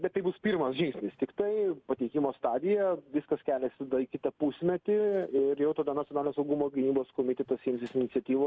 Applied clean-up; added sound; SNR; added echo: none; none; none; none.